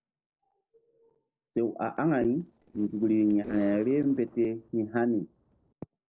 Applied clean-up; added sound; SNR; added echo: neural separator model SepFormer DNS4.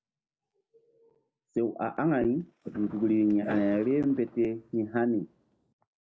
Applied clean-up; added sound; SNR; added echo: neural mask model Resemble Enhance denoiser.